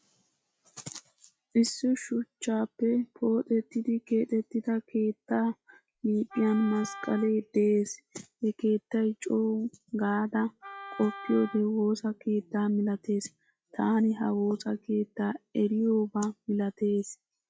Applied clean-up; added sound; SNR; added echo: classical method log-MMSE.